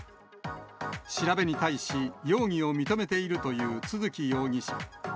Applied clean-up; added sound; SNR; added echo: none; none; none; none.